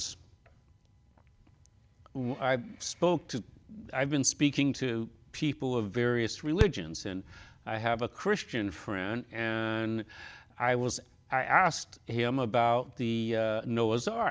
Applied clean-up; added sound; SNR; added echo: none; none; none; none.